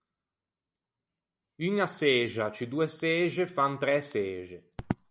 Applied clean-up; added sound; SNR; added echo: none; none; none; none.